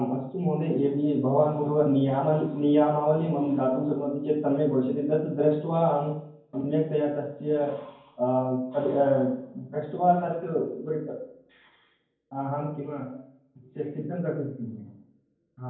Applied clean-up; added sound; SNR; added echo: none; none; none; reverberation time 0.9 s.